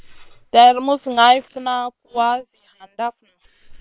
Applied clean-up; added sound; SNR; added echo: neural separator model SepFormer WHAM!.